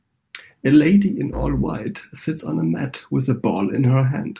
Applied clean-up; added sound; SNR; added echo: none; Musical instrument; 16 dB; none.